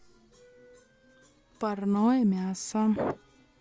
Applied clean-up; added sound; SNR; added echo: none; none; none; none.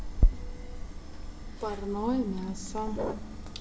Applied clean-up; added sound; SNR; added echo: none; Chewing, mastication; -4 dB; reverberation time 1.2 s.